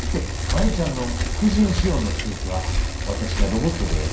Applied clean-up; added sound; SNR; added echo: none; Bicycle; -2 dB; reverberation time 0.5 s.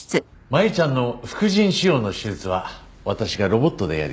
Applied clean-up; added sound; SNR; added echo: none; none; none; none.